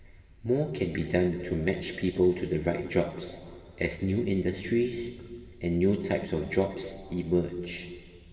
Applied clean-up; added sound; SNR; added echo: none; none; none; reverberation time 2.1 s.